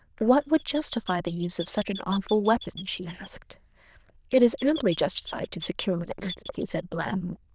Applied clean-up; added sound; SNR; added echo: neural diffusion model UNIVERSE++.